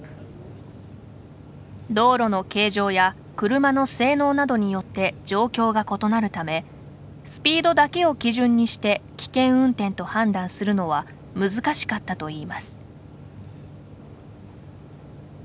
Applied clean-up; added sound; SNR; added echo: none; none; none; none.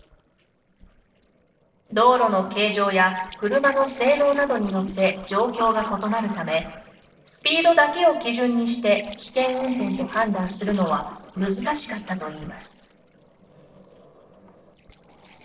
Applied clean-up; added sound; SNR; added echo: neural separator model SepFormer DNS4.